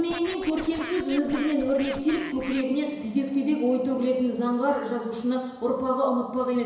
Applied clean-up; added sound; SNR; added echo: none; Scratching (performance technique); 13 dB; reverberation time 1.0 s.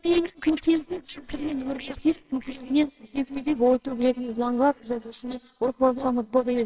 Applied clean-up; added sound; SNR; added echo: neural separator model SepFormer WHAMR!.